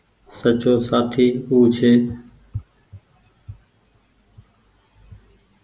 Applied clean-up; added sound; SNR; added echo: none; none; none; none.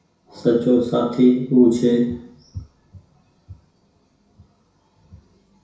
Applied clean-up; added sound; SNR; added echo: none; none; none; reverberation time 0.6 s.